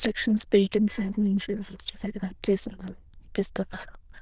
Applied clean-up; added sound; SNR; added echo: neural diffusion model UNIVERSE++.